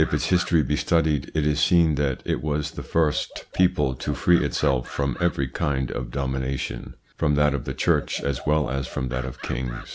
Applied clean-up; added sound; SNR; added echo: none; Animal; 20 dB; none.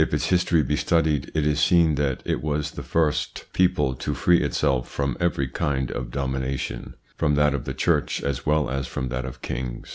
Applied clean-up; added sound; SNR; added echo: none; none; none; none.